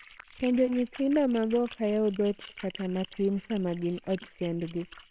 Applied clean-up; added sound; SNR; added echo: neural separator model SepFormer WHAMR!.